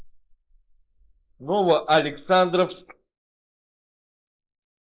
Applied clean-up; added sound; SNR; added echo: neural mask model Resemble Enhance denoiser.